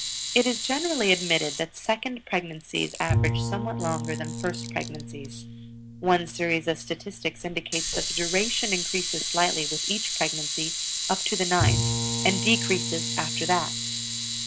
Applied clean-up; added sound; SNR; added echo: none; Bowed string instrument + Camera; 1 dB; none.